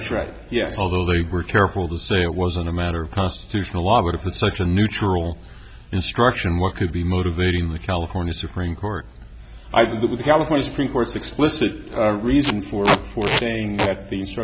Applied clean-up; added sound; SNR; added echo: none; Packing tape, duct tape; 3 dB; none.